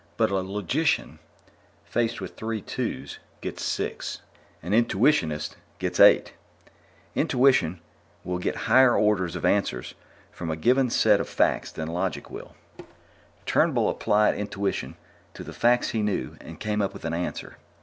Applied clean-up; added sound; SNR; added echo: none; none; none; none.